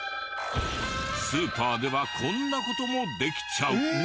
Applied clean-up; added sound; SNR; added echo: none; Telephone; 11 dB; none.